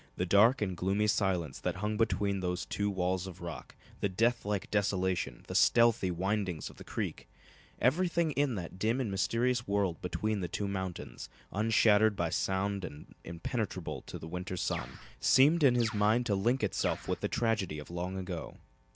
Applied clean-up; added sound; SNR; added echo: none; Bird; 13 dB; none.